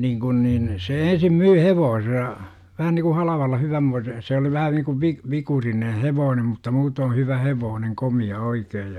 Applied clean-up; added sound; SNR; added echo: none; none; none; none.